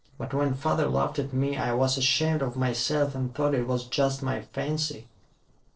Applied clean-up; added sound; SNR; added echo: neural separator model SepFormer DNS4.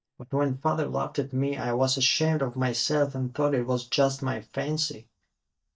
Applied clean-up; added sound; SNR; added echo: neural mask model DeepFilterNet 3.